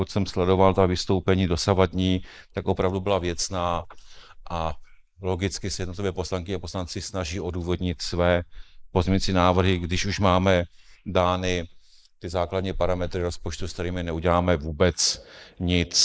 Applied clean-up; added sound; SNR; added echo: neural mask model Resemble Enhance denoiser.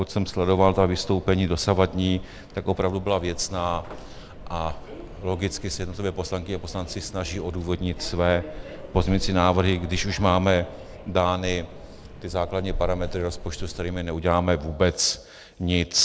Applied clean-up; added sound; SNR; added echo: none; Subway, metro, underground; 11 dB; none.